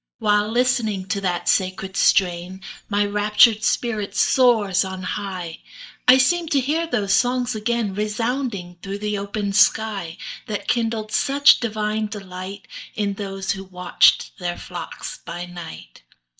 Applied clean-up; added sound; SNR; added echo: neural mask model DeepFilterNet 3.